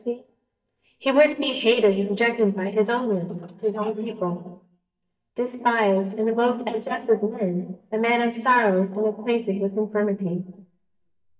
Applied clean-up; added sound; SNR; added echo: neural mask model DeepFilterNet 3.